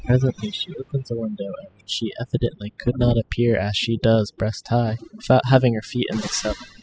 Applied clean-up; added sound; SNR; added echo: classical method spectral subtraction.